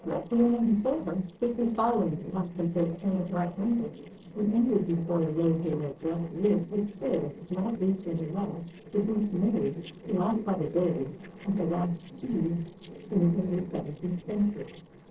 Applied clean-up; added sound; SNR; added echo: neural separator model SepFormer DNS4.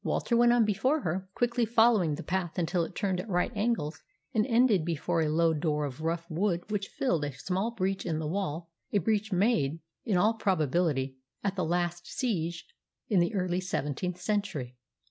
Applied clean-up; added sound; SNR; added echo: none; none; none; none.